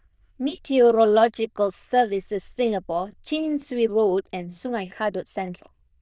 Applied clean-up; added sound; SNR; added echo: neural diffusion model UNIVERSE++.